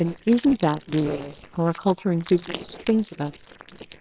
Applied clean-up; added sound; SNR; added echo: neural separator model SepFormer WHAMR!.